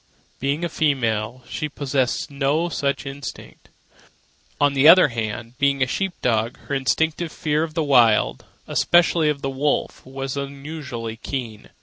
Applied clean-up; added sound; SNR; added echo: none; none; none; none.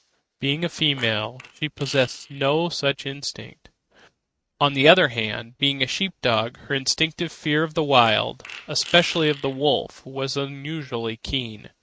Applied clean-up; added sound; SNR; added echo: neural mask model RNNoise.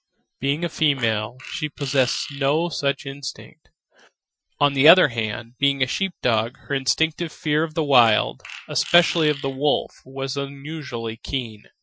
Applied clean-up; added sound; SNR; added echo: classical method Wiener filter.